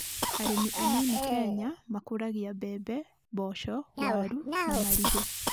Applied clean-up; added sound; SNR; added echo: none; Cough; -1 dB; none.